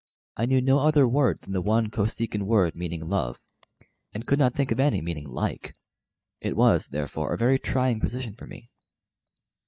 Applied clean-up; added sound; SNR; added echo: neural mask model DeepFilterNet 3.